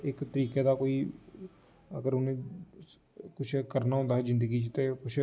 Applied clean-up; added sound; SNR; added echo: none; none; none; none.